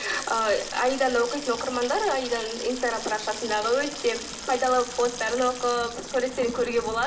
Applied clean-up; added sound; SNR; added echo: none; Sink (filling or washing) / Water tap, faucet; 11 dB; reverberation time 0.6 s.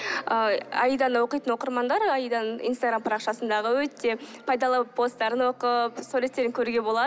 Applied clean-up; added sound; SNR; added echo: none; none; none; none.